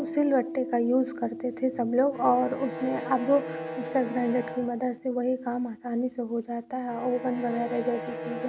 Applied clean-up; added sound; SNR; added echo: none; Piano + Bowed string instrument; 10 dB; none.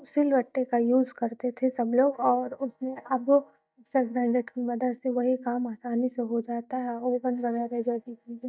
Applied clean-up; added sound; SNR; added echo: neural mask model DeepFilterNet 3.